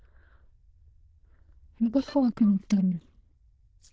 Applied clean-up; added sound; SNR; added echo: neural diffusion model UNIVERSE++.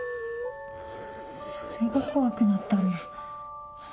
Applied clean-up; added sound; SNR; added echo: none; Zipper (clothing); 16 dB; none.